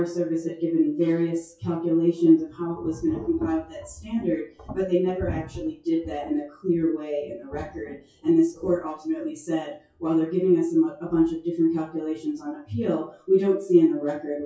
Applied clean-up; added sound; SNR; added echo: classical method WPE with log-MMSE.